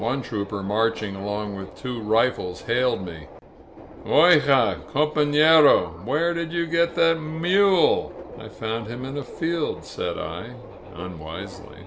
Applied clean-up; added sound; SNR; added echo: none; Subway, metro, underground; 17 dB; none.